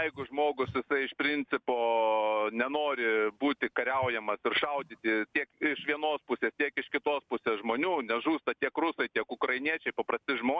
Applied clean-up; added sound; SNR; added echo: none; none; none; none.